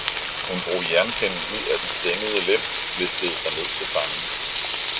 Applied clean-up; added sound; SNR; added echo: none; Frying (food); 1 dB; none.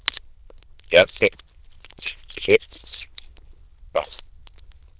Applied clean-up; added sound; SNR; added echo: neural diffusion model UNIVERSE++.